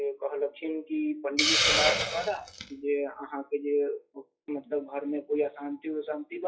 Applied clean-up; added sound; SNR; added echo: classical method WPE with log-MMSE.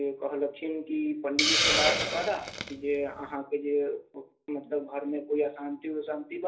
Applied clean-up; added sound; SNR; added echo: none; Hiss; 2 dB; reverberation time 0.3 s.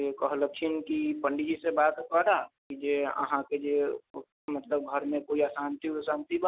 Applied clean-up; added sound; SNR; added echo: none; none; none; none.